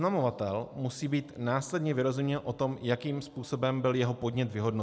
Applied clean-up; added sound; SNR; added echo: none; none; none; none.